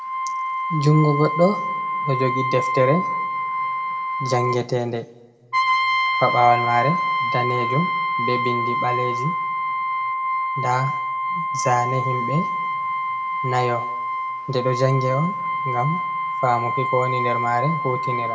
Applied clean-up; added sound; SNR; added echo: none; Brass instrument; 0 dB; reverberation time 1.0 s.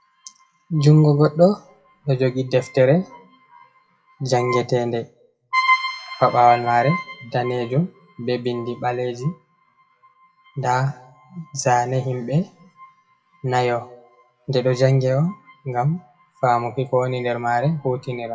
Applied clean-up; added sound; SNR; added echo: classical method WPE with log-MMSE.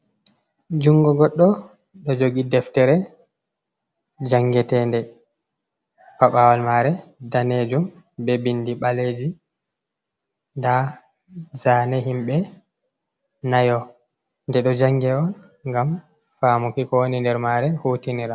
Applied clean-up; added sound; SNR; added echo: none; none; none; none.